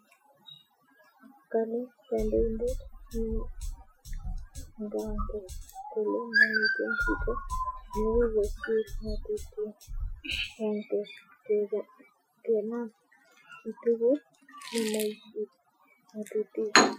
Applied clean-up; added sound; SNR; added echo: classical method Wiener filter.